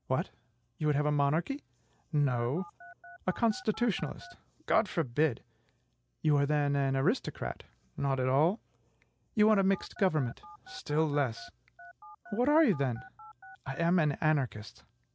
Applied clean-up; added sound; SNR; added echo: none; Telephone; 19 dB; none.